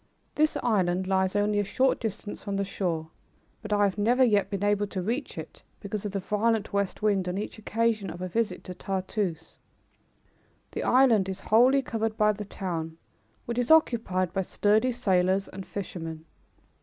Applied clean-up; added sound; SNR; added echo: none; none; none; none.